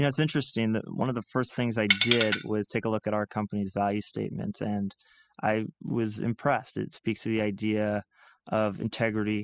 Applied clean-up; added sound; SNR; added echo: classical method spectral subtraction.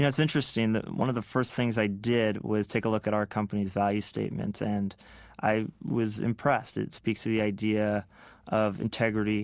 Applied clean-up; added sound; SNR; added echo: none; none; none; none.